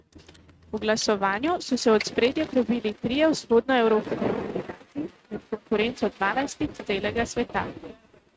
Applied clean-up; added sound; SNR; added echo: neural mask model RNNoise.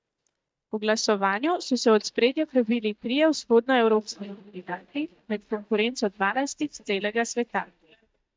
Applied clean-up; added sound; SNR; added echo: neural mask model DeepFilterNet 3.